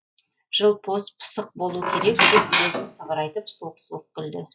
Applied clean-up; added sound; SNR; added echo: classical method log-MMSE.